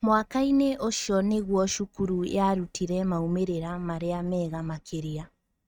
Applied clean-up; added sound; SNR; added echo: neural mask model RNNoise.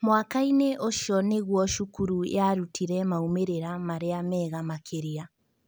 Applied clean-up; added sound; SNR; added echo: none; none; none; none.